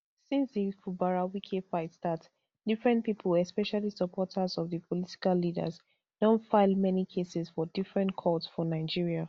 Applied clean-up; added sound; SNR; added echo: none; none; none; none.